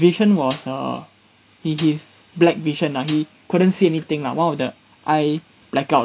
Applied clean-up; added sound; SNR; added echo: none; Snare drum; 17 dB; none.